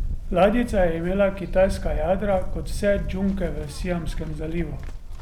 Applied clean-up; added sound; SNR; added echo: none; Livestock, farm animals, working animals; 4 dB; none.